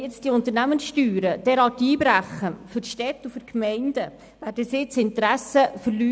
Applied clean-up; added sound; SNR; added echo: none; none; none; none.